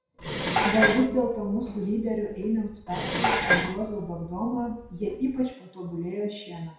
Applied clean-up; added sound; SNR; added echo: none; Dishes, pots, and pans; 1 dB; reverberation time 0.6 s.